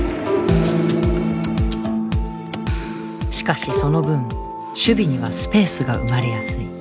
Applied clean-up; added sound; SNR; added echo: none; Bowed string instrument; 12 dB; none.